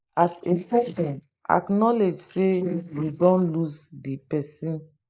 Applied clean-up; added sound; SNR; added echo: neural mask model Resemble Enhance denoiser.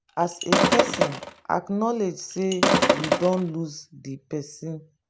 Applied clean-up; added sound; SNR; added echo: none; Sink (filling or washing); -4 dB; none.